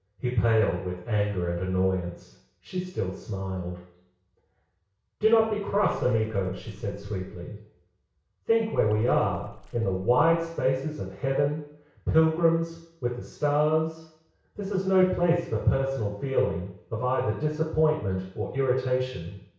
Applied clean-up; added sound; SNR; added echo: none; Water / Splash, splatter; 19 dB; reverberation time 0.6 s.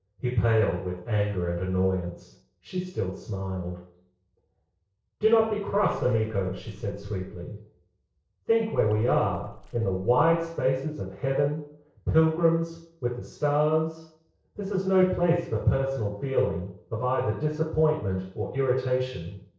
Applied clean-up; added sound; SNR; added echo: neural separator model SepFormer DNS4.